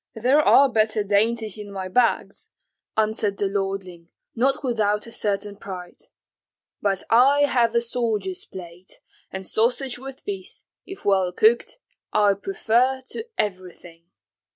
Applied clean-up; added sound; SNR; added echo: none; none; none; none.